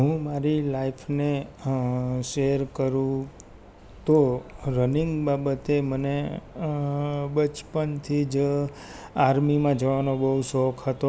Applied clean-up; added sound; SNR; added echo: none; none; none; none.